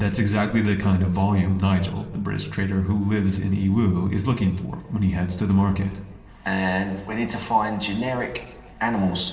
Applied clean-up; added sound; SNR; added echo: none; none; none; reverberation time 0.9 s.